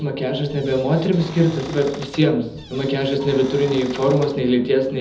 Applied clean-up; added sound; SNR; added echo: none; Cupboard open or close / Door; 18 dB; reverberation time 0.8 s.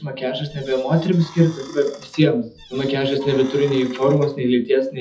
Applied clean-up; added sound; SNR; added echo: classical method WPE with log-MMSE.